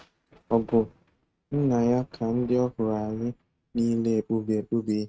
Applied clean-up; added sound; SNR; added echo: neural mask model RNNoise.